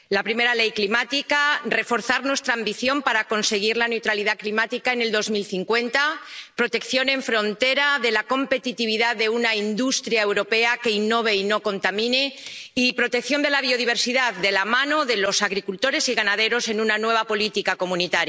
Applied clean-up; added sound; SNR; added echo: none; none; none; none.